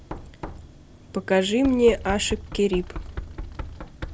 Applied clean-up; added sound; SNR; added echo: none; Knock; 10 dB; none.